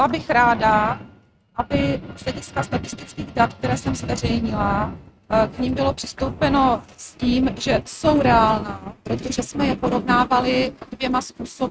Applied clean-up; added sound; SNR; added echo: neural mask model RNNoise.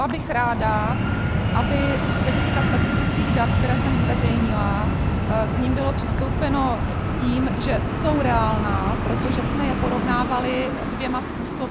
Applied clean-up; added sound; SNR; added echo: none; Fixed-wing aircraft, airplane; -4 dB; none.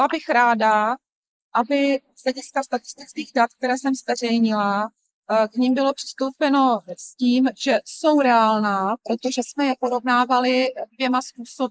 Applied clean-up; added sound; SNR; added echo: neural mask model Resemble Enhance denoiser.